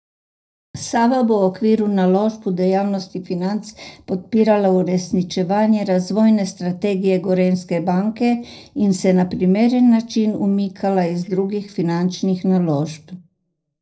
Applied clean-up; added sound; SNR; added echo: neural separator model SepFormer DNS4.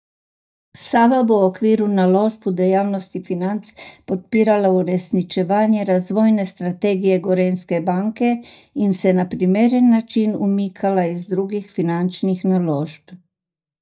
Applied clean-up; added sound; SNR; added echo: neural mask model DeepFilterNet 3.